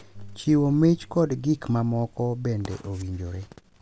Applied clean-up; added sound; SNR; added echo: none; none; none; none.